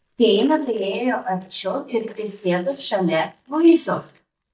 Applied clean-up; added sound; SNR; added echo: neural mask model DeepFilterNet 3.